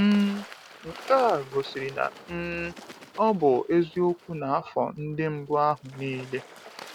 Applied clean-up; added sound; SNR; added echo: none; Water / Bird; 19 dB; none.